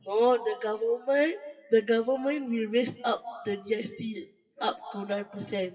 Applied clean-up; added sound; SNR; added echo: classical method WPE with log-MMSE.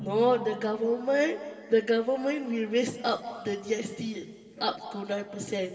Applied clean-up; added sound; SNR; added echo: none; Drum; 20 dB; reverberation time 2.2 s.